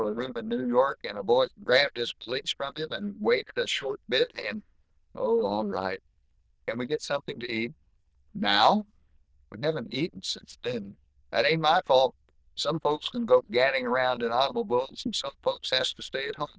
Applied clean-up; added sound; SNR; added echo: neural diffusion model UNIVERSE++.